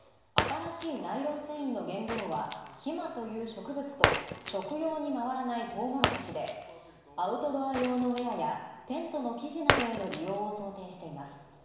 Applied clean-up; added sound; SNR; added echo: none; Shatter; 0 dB; reverberation time 1.0 s.